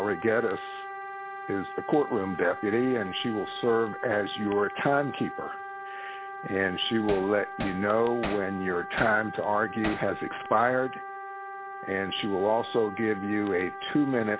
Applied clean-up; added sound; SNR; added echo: none; Wind instrument, woodwind instrument + Hammer; 10 dB; none.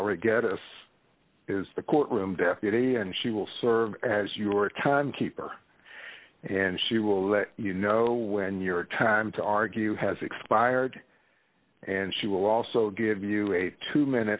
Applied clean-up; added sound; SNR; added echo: none; none; none; none.